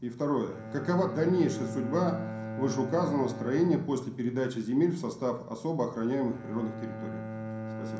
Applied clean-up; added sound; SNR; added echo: none; Bowed string instrument; 10 dB; reverberation time 0.6 s.